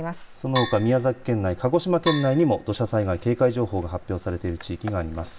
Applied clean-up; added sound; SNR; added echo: none; Percussion; 12 dB; none.